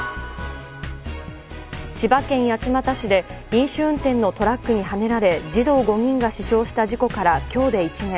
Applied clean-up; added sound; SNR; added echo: none; none; none; none.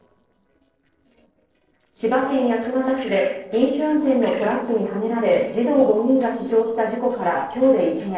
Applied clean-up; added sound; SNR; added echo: neural separator model SepFormer DNS4.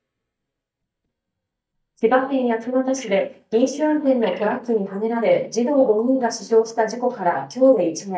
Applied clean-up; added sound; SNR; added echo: neural mask model DeepFilterNet 3.